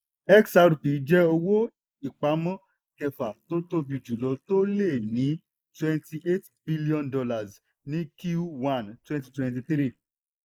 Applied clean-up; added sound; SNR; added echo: neural mask model Resemble Enhance denoiser.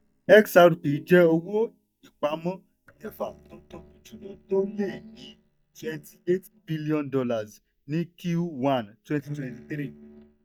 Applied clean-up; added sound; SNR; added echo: neural mask model DeepFilterNet 3.